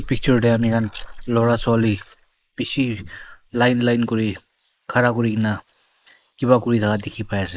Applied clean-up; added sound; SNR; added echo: neural mask model Resemble Enhance denoiser.